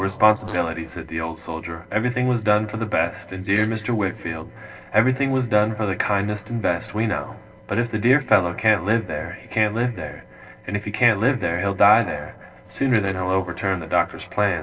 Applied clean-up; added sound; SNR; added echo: neural separator model SepFormer DNS4.